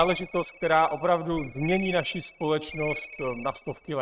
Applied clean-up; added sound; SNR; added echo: neural mask model RNNoise.